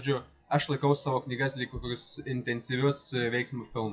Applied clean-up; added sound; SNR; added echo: classical method WPE with log-MMSE.